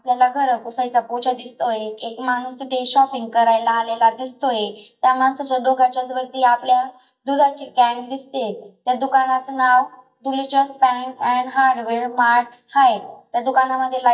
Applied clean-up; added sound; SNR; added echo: neural mask model DeepFilterNet 3.